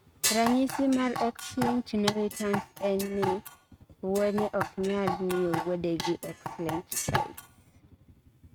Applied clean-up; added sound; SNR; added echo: neural mask model RNNoise.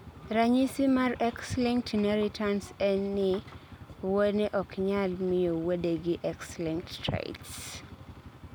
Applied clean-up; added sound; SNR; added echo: none; none; none; none.